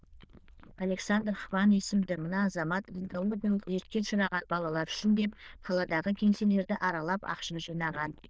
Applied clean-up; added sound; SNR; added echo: neural diffusion model UNIVERSE++.